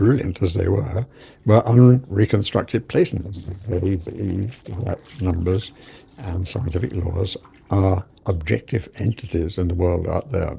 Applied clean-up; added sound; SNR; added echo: neural separator model SepFormer DNS4.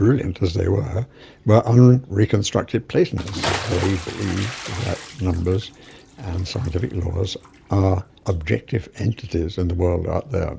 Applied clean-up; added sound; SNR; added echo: none; Bathtub (filling or washing) / Splash, splatter; 15 dB; none.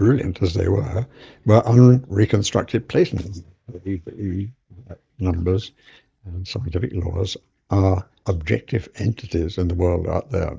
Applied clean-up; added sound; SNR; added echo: neural mask model DeepFilterNet 3.